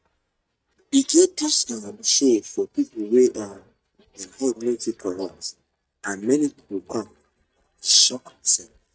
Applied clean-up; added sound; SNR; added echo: neural mask model DeepFilterNet 3.